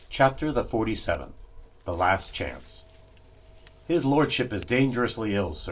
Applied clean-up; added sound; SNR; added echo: none; Scissors; 17 dB; reverberation time 0.2 s.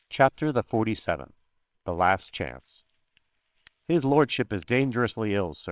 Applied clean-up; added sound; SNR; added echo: neural separator model SepFormer WHAMR!.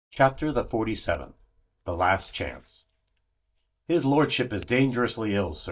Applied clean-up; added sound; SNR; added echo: neural mask model DeepFilterNet 3.